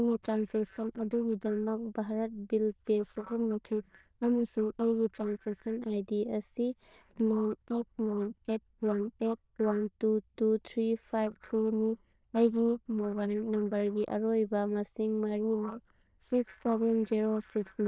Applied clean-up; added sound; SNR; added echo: neural diffusion model UNIVERSE++.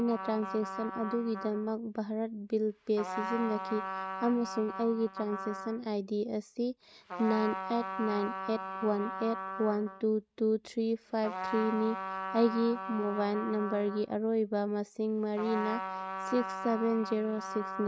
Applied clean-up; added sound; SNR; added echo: neural mask model RNNoise.